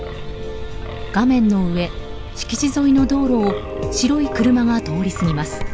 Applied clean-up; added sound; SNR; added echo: none; Wind; 10 dB; none.